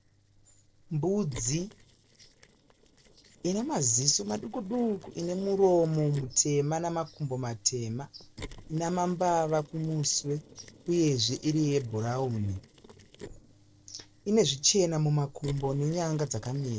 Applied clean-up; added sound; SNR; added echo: neural separator model SepFormer DNS4.